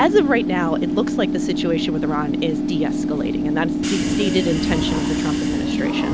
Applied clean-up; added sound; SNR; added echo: none; Subway, metro, underground / Train; -2 dB; none.